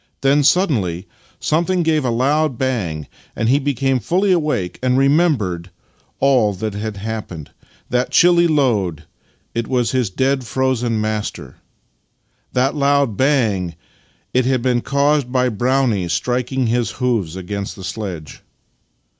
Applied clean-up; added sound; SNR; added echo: none; none; none; none.